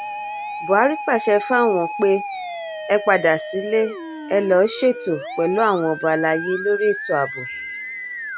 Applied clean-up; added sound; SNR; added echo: none; Musical instrument; 9 dB; none.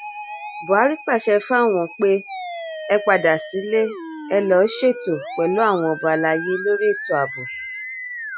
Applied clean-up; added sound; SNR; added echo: classical method Wiener filter.